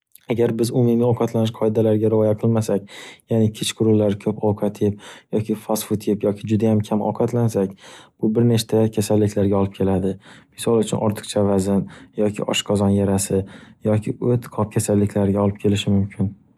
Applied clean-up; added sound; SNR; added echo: none; none; none; none.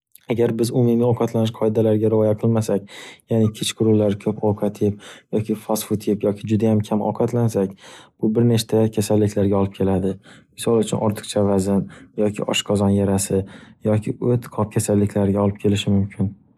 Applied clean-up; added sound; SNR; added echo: neural mask model Resemble Enhance denoiser.